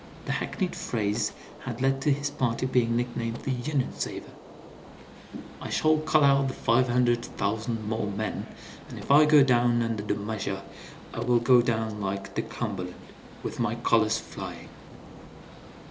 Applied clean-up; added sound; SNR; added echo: none; Gunshot, gunfire; 18 dB; none.